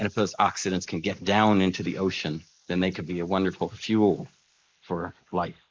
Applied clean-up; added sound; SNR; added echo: neural mask model Resemble Enhance denoiser.